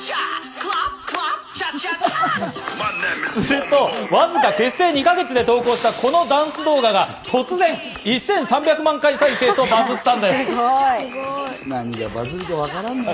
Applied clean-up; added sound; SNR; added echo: none; none; none; none.